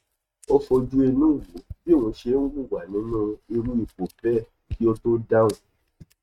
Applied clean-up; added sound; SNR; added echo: neural mask model RNNoise.